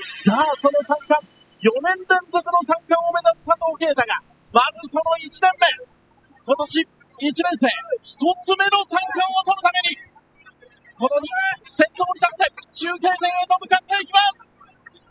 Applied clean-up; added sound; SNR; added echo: classical method spectral subtraction.